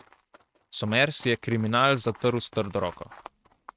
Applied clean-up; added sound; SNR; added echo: neural mask model RNNoise.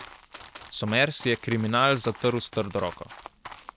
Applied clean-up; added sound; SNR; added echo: none; Run; 16 dB; none.